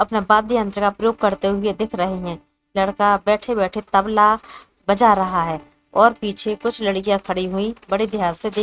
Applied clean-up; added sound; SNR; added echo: neural mask model RNNoise.